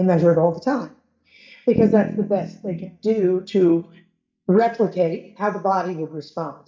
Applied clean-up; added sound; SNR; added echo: neural mask model DeepFilterNet 3.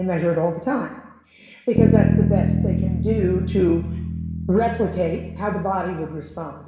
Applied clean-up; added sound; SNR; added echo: none; Bass guitar; 0 dB; reverberation time 0.9 s.